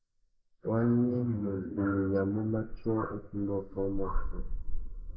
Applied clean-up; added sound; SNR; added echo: neural mask model Resemble Enhance denoiser.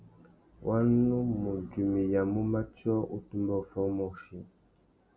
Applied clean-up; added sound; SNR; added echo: none; none; none; none.